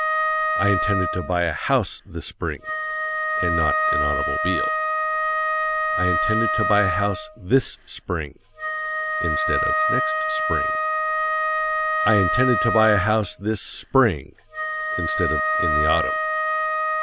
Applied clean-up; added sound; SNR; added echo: none; Wind instrument, woodwind instrument; -2 dB; none.